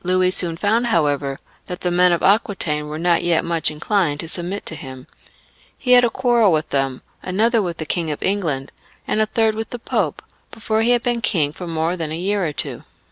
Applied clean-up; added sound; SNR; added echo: none; none; none; none.